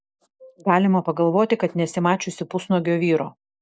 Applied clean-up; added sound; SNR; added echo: none; none; none; none.